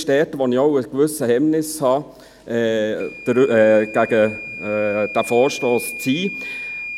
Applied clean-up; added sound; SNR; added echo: none; Microwave oven / Alarm; 15 dB; none.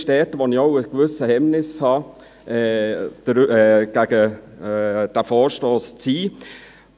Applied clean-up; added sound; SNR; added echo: none; none; none; none.